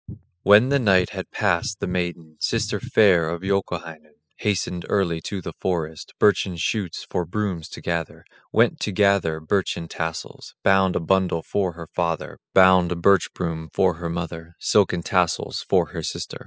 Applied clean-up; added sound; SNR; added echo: classical method spectral subtraction.